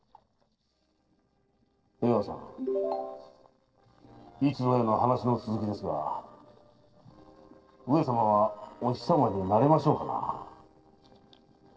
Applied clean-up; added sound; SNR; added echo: neural separator model SepFormer DNS4.